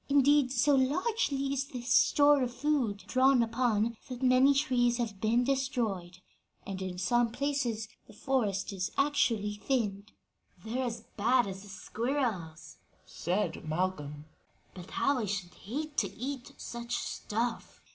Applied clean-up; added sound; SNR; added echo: none; none; none; none.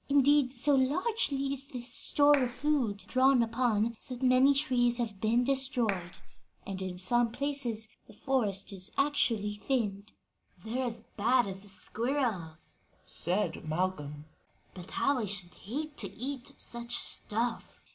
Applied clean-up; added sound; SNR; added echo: none; Clapping; 9 dB; none.